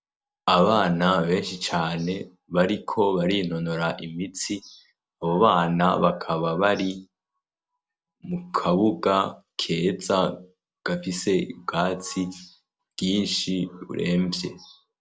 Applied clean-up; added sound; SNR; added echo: none; none; none; none.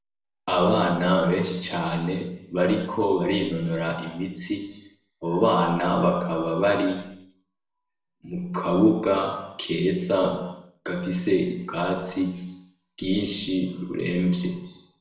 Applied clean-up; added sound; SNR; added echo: none; none; none; reverberation time 0.8 s.